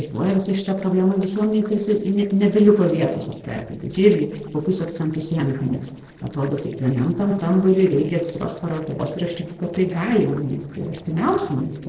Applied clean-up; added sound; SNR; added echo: neural separator model SepFormer DNS4.